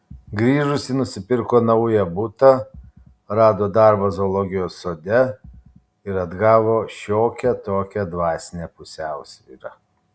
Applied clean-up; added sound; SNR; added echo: none; none; none; none.